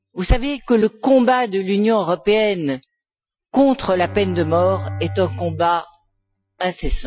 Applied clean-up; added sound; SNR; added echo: classical method Wiener filter.